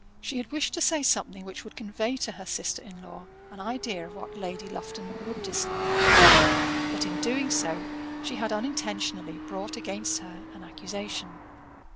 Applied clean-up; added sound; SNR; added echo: none; Motorcycle / Accelerating, revving, vroom; -4 dB; none.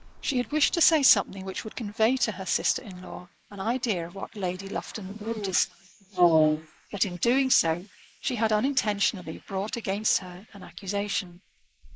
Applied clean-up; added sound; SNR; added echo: neural mask model Resemble Enhance denoiser.